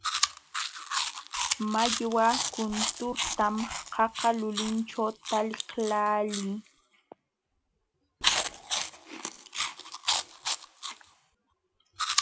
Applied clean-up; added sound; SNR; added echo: none; Chewing, mastication; 2 dB; none.